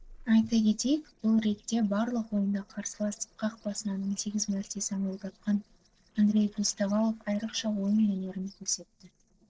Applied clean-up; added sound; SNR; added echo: neural separator model SepFormer DNS4.